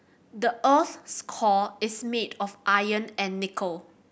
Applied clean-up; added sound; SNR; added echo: none; none; none; none.